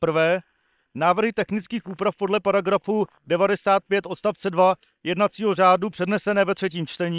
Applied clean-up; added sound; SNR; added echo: neural separator model SepFormer WHAM!.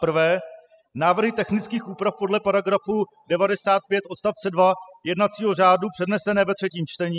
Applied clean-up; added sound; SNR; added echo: classical method spectral subtraction.